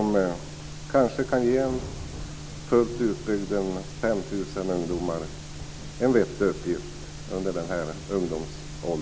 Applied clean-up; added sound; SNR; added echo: none; Thunder; 18 dB; none.